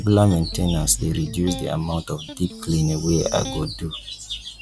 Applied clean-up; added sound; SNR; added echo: none; Electric guitar; 17 dB; none.